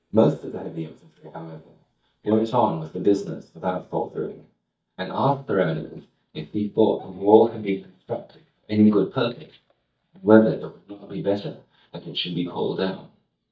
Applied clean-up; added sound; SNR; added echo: neural mask model DeepFilterNet 3.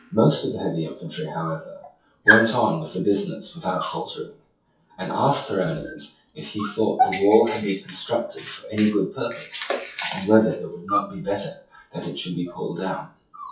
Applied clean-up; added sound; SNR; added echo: classical method WPE with log-MMSE.